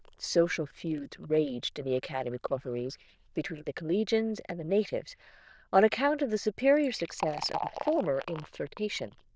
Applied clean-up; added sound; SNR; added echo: neural diffusion model UNIVERSE++.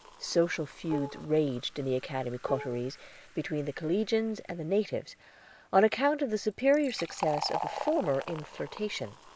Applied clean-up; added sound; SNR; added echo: none; Dishes, pots, and pans + Fill (with liquid); 12 dB; none.